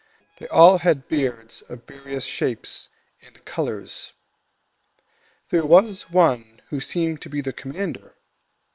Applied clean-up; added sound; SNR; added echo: neural separator model SepFormer WHAM!.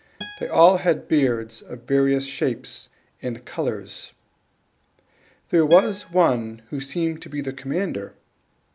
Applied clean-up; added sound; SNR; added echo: none; Acoustic guitar; 20 dB; none.